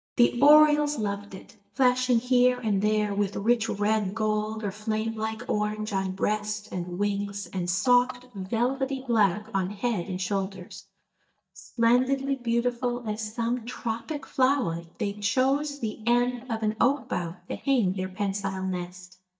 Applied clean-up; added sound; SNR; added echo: neural mask model DeepFilterNet 3.